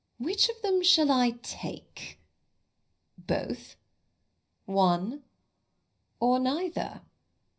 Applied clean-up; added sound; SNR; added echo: none; none; none; reverberation time 0.4 s.